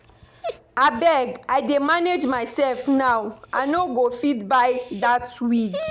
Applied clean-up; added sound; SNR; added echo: none; Dog; 16 dB; none.